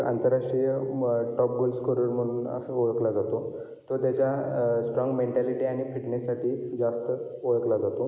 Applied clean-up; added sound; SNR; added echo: none; none; none; none.